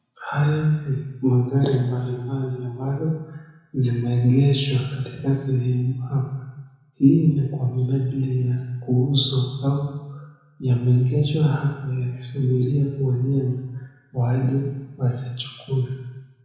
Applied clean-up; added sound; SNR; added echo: none; none; none; reverberation time 1.0 s.